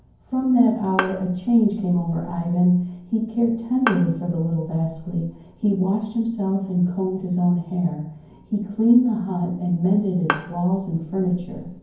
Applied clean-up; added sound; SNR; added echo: none; Bowed string instrument; 10 dB; reverberation time 0.9 s.